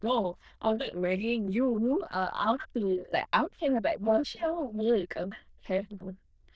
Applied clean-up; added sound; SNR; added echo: neural diffusion model UNIVERSE++.